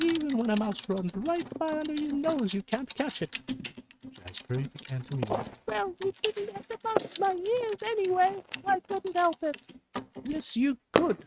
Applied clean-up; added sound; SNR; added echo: neural mask model RNNoise.